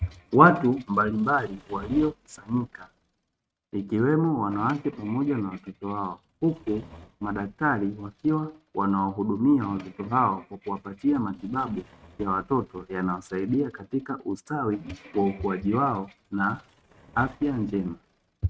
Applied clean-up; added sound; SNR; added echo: neural mask model RNNoise.